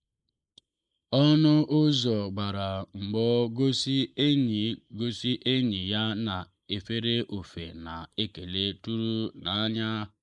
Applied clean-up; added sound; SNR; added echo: neural mask model Resemble Enhance denoiser.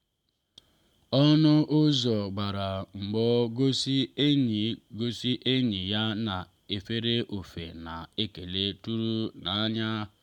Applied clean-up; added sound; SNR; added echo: none; none; none; none.